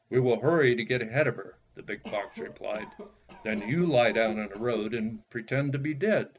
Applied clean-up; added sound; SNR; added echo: none; Cough; 17 dB; none.